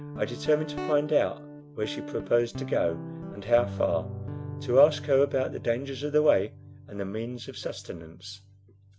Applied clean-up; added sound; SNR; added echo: none; Guitar; 11 dB; none.